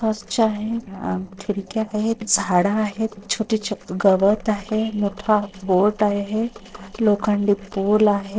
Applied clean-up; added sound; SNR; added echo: neural separator model SepFormer DNS4.